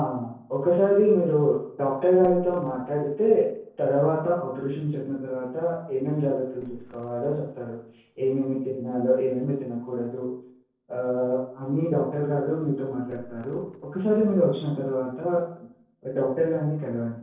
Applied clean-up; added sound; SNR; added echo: neural separator model SepFormer DNS4.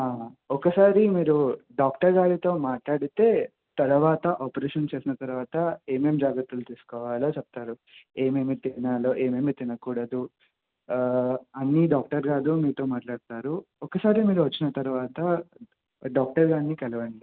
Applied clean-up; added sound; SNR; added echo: none; none; none; none.